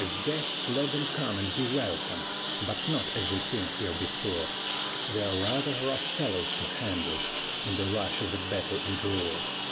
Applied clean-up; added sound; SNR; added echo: none; Engine; -2 dB; none.